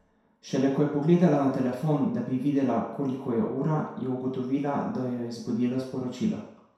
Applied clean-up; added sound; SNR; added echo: none; none; none; reverberation time 0.7 s.